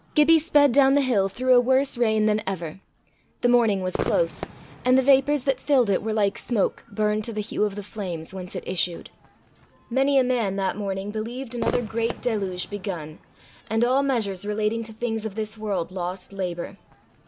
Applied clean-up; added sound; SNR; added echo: none; Crowd / Fireworks; 17 dB; none.